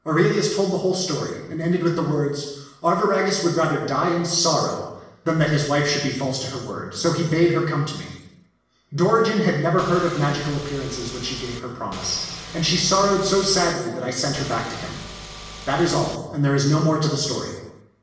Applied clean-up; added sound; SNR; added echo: none; Engine / Car; 14 dB; reverberation time 0.9 s.